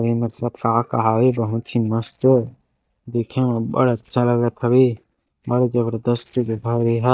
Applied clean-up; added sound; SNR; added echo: neural mask model DeepFilterNet 3.